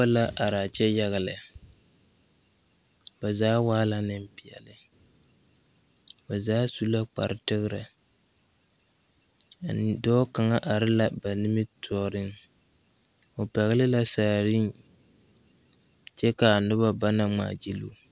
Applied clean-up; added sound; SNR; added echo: none; none; none; none.